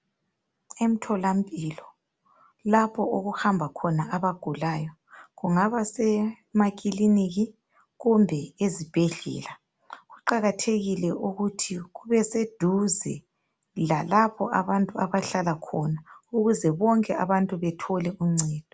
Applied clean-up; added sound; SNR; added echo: none; none; none; none.